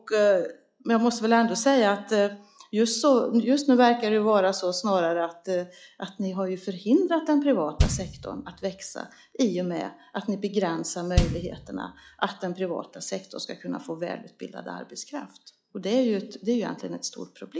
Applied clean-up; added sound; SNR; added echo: classical method log-MMSE.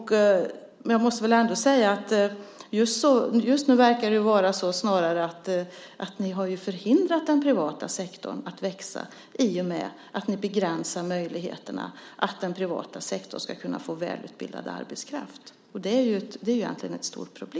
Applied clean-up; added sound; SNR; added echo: none; none; none; none.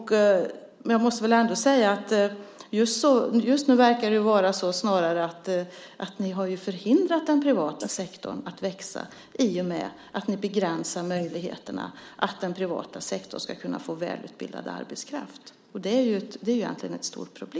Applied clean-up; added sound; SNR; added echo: neural mask model Resemble Enhance denoiser.